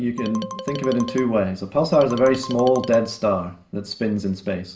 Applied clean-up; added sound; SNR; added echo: none; Marimba, xylophone; 13 dB; reverberation time 0.4 s.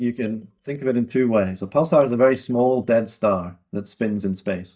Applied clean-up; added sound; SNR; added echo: neural mask model DeepFilterNet 3.